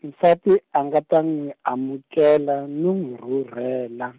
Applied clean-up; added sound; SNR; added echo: none; none; none; none.